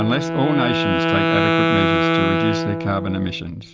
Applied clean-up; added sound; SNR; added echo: none; Wind instrument, woodwind instrument; -3 dB; none.